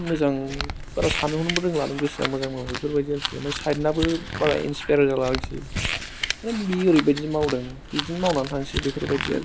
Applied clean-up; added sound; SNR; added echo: none; Crumpling, crinkling; 7 dB; none.